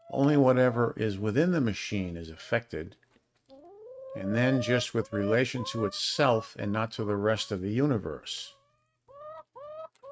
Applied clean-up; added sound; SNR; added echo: neural mask model RNNoise.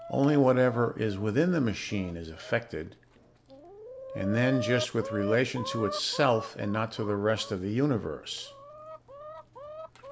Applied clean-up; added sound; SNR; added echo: none; Chicken, rooster; 12 dB; none.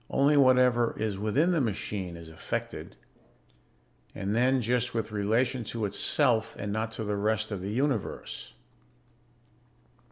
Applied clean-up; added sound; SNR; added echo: none; none; none; none.